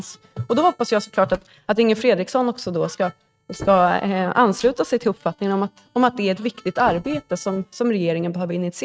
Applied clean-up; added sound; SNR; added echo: neural mask model RNNoise.